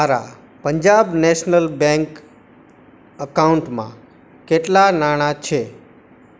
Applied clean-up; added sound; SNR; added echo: none; none; none; none.